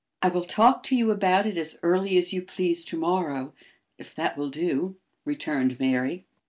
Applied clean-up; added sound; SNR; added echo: none; none; none; none.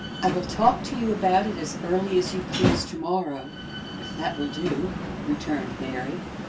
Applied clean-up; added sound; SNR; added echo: none; Slam; 4 dB; reverberation time 0.2 s.